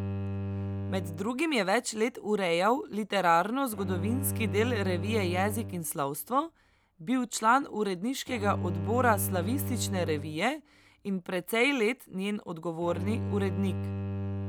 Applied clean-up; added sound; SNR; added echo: none; Bowed string instrument; 6 dB; none.